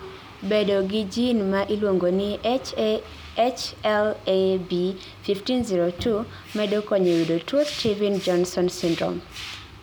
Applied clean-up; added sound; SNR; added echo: none; Bowed string instrument; 18 dB; none.